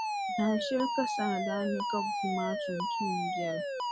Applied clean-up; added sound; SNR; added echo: none; Alarm; -1 dB; none.